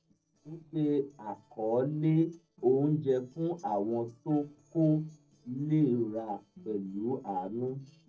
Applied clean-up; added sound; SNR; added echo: neural separator model SepFormer DNS4.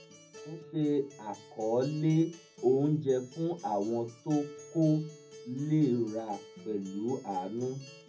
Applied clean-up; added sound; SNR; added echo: none; Acoustic guitar; 19 dB; reverberation time 0.4 s.